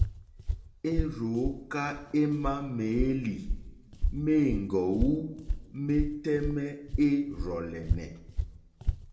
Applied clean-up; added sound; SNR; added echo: none; Walk, footsteps; 3 dB; reverberation time 0.8 s.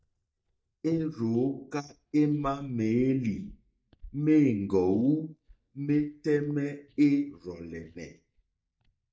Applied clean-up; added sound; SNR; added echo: neural mask model DeepFilterNet 3.